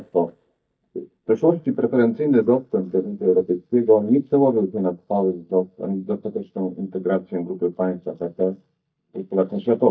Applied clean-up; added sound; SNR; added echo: neural mask model DeepFilterNet 3.